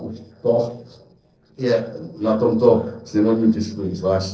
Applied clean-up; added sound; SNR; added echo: neural separator model SepFormer DNS4.